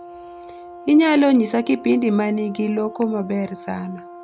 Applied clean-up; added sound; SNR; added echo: none; Brass instrument; 18 dB; none.